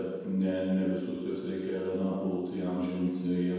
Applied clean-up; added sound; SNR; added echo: none; none; none; reverberation time 1.2 s.